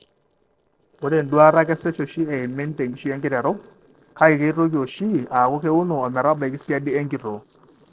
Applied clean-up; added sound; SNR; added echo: neural separator model SepFormer DNS4.